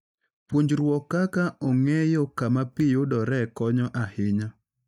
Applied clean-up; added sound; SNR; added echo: neural mask model DeepFilterNet 3.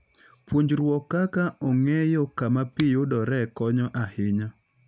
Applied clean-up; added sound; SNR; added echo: none; Finger snapping; 17 dB; none.